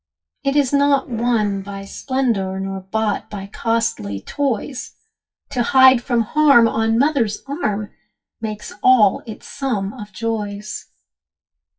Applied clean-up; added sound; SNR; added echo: classical method WPE with log-MMSE.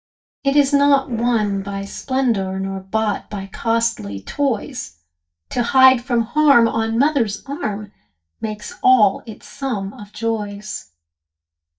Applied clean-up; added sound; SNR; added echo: neural mask model DeepFilterNet 3.